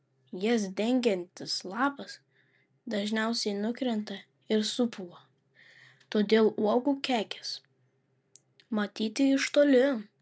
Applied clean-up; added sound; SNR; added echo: none; none; none; none.